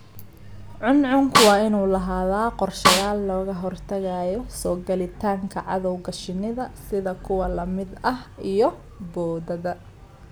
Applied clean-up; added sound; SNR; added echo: none; Snare drum; -3 dB; none.